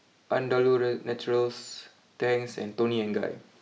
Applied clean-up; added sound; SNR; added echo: none; none; none; none.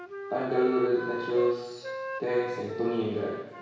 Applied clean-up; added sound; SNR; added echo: none; Wind instrument, woodwind instrument; 9 dB; reverberation time 1.1 s.